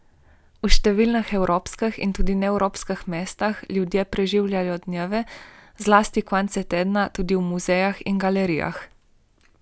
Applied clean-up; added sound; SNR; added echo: none; none; none; none.